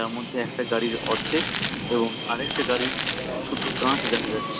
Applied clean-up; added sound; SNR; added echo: none; Crumpling, crinkling + Subway, metro, underground; -1 dB; none.